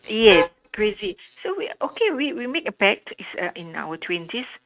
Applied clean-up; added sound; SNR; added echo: neural mask model RNNoise.